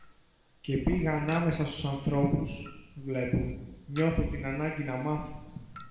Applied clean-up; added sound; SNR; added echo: none; Chink, clink; 16 dB; reverberation time 1.0 s.